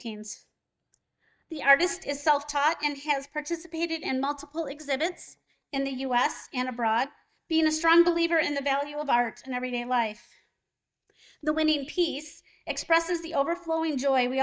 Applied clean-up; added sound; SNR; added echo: neural mask model DeepFilterNet 3.